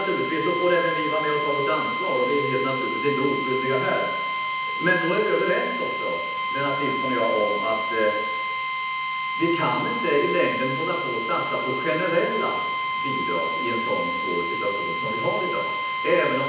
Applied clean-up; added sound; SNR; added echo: none; Drill; 1 dB; reverberation time 0.9 s.